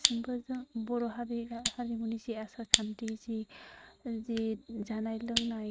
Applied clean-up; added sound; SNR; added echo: neural mask model RNNoise.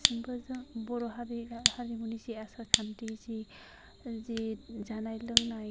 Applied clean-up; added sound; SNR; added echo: none; Fire; -2 dB; none.